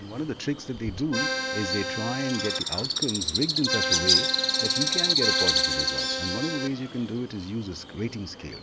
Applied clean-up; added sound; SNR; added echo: none; Accordion + Bird; -4 dB; none.